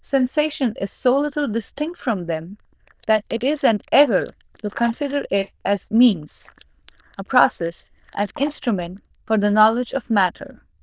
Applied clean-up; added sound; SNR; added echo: neural diffusion model UNIVERSE++.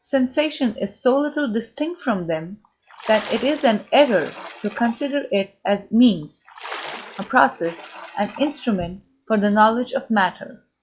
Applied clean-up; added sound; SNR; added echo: classical method log-MMSE.